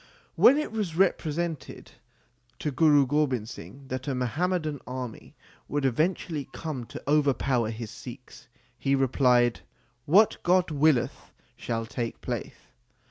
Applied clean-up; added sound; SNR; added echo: none; none; none; none.